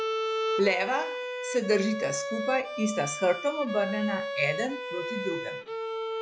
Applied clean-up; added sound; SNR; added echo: none; Bowed string instrument; 3 dB; none.